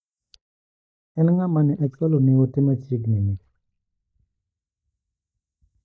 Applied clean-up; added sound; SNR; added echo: neural mask model DeepFilterNet 3.